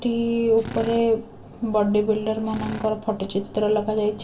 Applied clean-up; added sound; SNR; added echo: none; Drill; 13 dB; reverberation time 0.7 s.